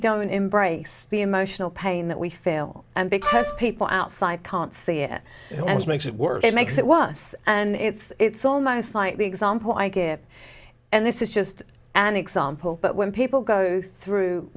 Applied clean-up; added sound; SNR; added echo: none; Wind instrument, woodwind instrument; 3 dB; none.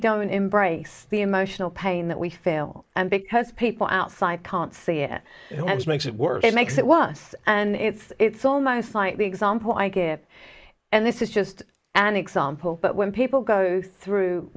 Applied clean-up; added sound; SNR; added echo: neural mask model Resemble Enhance denoiser.